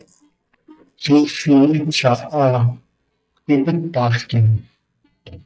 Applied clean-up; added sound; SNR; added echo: neural mask model DeepFilterNet 3.